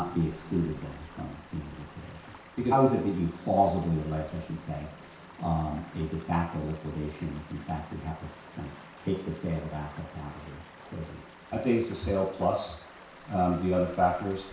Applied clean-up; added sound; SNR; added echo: none; Stream; 19 dB; reverberation time 0.6 s.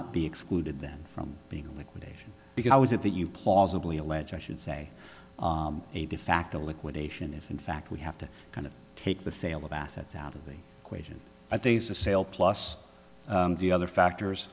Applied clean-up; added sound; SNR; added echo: none; none; none; none.